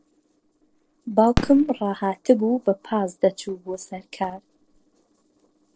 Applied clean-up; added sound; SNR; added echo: neural separator model SepFormer DNS4.